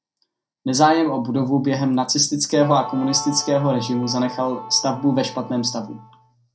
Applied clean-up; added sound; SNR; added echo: none; Guitar; 14 dB; reverberation time 0.2 s.